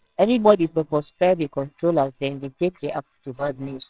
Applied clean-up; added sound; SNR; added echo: neural separator model SepFormer WHAMR!.